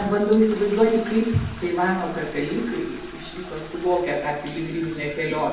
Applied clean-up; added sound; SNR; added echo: none; Toilet flush; 16 dB; reverberation time 0.8 s.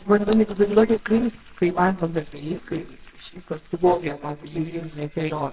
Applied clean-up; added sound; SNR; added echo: neural separator model SepFormer WHAMR!.